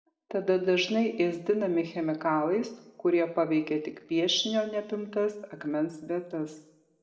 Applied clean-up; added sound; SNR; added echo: none; none; none; reverberation time 0.7 s.